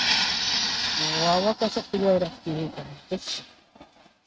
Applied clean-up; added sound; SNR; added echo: neural mask model RNNoise.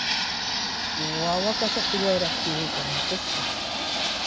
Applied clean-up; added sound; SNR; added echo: none; Fixed-wing aircraft, airplane; -4 dB; none.